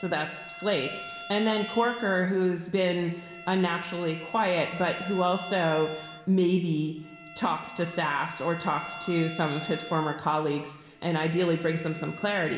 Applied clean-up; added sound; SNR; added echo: none; Bowed string instrument; 15 dB; reverberation time 1.1 s.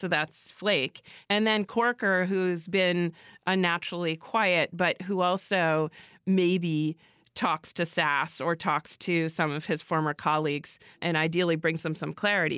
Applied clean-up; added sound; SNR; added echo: none; none; none; none.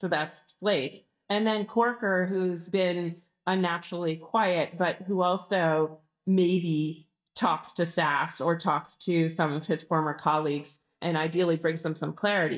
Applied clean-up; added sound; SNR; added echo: neural mask model DeepFilterNet 3.